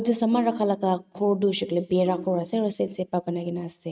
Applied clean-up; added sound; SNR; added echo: neural mask model RNNoise.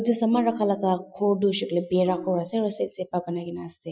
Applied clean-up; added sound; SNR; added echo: classical method Wiener filter.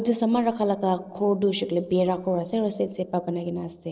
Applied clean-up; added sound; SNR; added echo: neural separator model SepFormer DNS4.